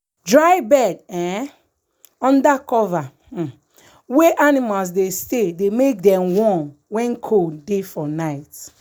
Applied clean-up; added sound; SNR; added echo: none; none; none; none.